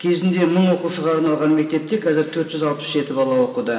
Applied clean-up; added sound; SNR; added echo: none; none; none; reverberation time 2.1 s.